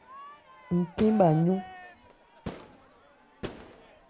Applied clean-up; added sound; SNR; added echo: none; Crowd / Fireworks; 13 dB; none.